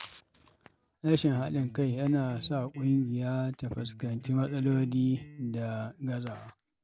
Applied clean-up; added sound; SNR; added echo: none; Electric guitar; 15 dB; none.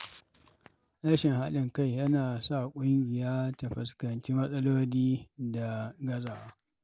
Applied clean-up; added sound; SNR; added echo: none; none; none; none.